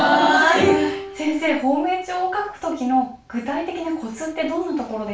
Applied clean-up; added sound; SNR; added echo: none; Bowed string instrument; 7 dB; reverberation time 0.3 s.